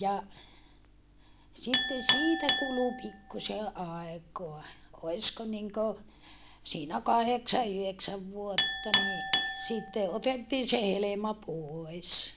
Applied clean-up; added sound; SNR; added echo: none; Chink, clink; -3 dB; none.